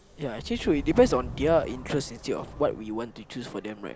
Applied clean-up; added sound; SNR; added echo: none; Subway, metro, underground; 13 dB; none.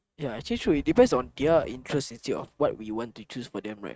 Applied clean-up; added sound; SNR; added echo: neural mask model RNNoise.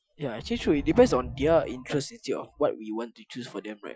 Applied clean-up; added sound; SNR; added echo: classical method Wiener filter.